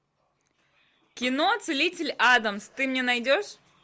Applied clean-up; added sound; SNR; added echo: none; none; none; none.